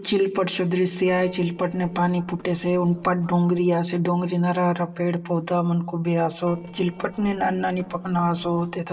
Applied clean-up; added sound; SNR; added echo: neural separator model SepFormer DNS4.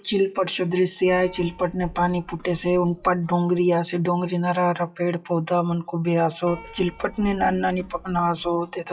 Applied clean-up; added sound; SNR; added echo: classical method WPE with log-MMSE.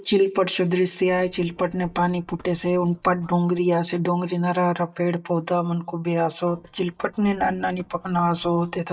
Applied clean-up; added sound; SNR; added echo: neural mask model DeepFilterNet 3.